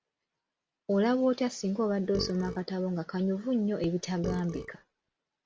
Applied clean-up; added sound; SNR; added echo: none; Burping, eructation; 12 dB; none.